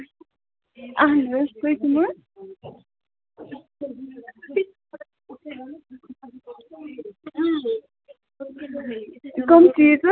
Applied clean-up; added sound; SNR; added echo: none; none; none; none.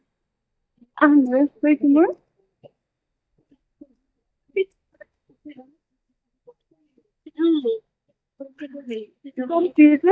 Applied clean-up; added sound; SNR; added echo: neural mask model DeepFilterNet 3.